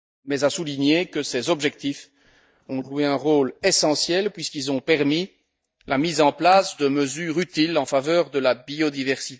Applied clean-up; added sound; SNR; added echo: neural mask model DeepFilterNet 3.